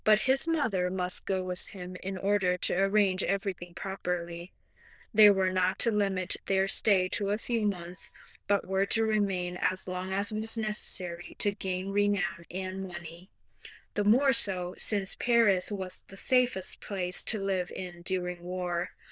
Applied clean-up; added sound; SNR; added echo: neural diffusion model UNIVERSE++.